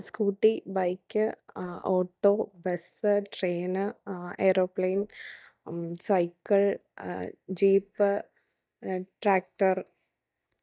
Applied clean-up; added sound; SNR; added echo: neural mask model DeepFilterNet 3.